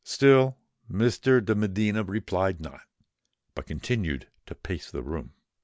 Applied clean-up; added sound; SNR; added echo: none; none; none; none.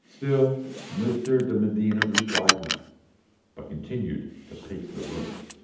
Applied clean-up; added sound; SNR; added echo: none; Car; 4 dB; reverberation time 0.8 s.